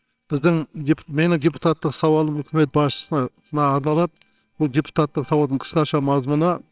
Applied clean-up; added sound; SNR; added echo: neural separator model SepFormer WHAMR!.